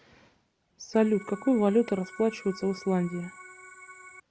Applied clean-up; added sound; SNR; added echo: none; Organ; 18 dB; none.